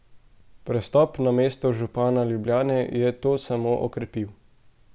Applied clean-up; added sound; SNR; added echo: none; none; none; none.